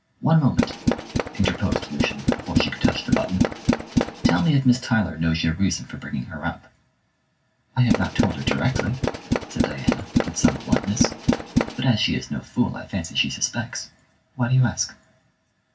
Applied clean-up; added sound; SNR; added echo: none; Tools; -2 dB; reverberation time 0.4 s.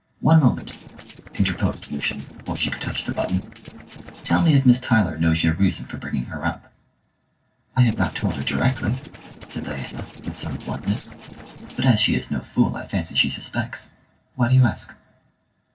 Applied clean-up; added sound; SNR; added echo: neural separator model SepFormer DNS4.